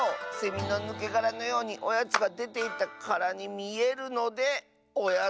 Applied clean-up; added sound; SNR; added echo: none; Clapping; 7 dB; none.